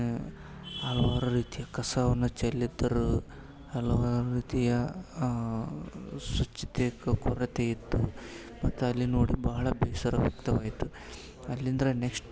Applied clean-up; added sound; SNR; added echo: none; none; none; none.